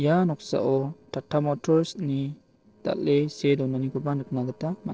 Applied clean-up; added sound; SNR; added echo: neural separator model SepFormer DNS4.